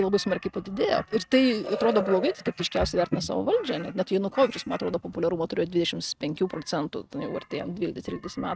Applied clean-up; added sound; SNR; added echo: neural mask model RNNoise.